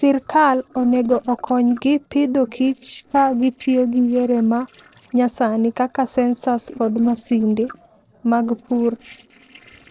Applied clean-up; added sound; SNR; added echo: neural separator model SepFormer DNS4.